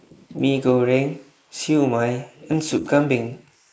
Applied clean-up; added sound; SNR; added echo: neural mask model Resemble Enhance denoiser.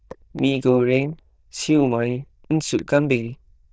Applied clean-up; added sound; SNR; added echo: neural diffusion model UNIVERSE++.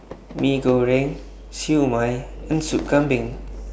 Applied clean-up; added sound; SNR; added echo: none; Fire / Fireworks; 18 dB; none.